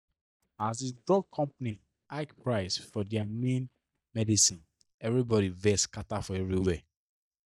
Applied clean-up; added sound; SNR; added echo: neural mask model DeepFilterNet 3.